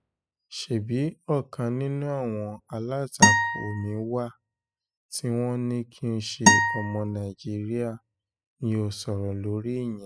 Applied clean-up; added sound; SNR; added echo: classical method spectral subtraction.